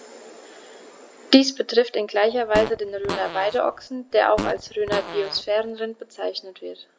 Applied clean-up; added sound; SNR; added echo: none; Fart; 9 dB; none.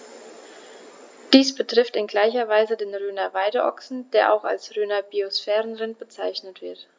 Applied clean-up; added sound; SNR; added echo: none; none; none; none.